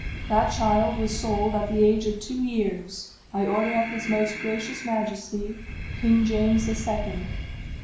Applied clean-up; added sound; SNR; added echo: none; Breathing; 8 dB; reverberation time 0.6 s.